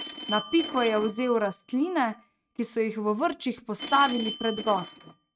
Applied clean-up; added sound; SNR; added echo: neural mask model RNNoise.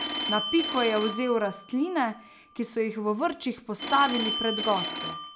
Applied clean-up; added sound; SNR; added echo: none; Telephone; 6 dB; none.